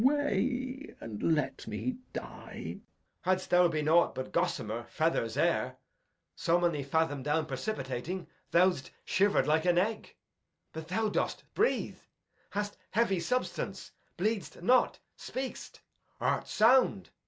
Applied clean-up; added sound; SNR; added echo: none; none; none; none.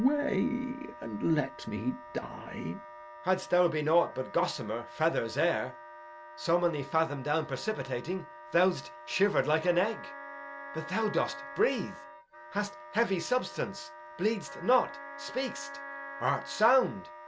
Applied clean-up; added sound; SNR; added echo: none; Wind instrument, woodwind instrument + Wind instrument, woodwind instrument; 15 dB; none.